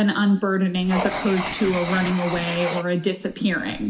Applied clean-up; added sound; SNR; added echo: none; Writing; 10 dB; reverberation time 0.6 s.